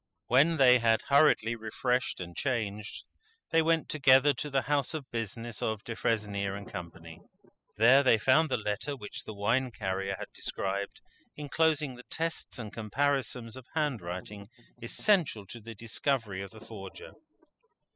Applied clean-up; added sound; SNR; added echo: classical method spectral subtraction.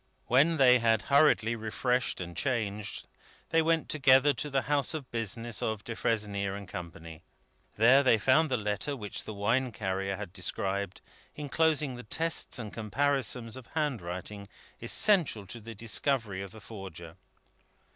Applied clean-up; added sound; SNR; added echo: none; none; none; none.